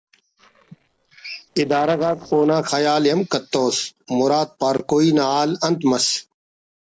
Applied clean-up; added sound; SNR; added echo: neural separator model SepFormer DNS4.